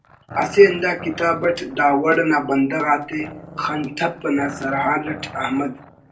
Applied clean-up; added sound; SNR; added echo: none; Growling; 18 dB; reverberation time 0.2 s.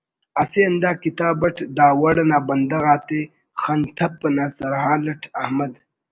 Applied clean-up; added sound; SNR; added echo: none; none; none; none.